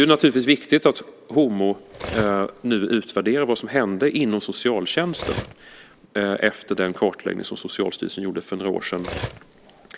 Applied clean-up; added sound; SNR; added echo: none; Cutlery, silverware; 12 dB; none.